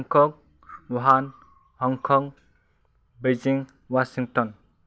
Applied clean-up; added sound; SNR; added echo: none; none; none; none.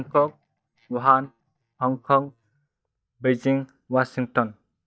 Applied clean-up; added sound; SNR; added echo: neural mask model DeepFilterNet 3.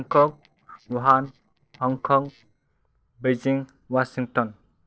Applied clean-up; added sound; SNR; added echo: neural separator model SepFormer DNS4.